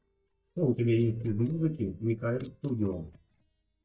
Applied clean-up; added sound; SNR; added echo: neural mask model DeepFilterNet 3.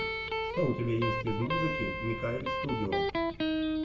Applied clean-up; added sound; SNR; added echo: none; Electric guitar; -1 dB; reverberation time 0.3 s.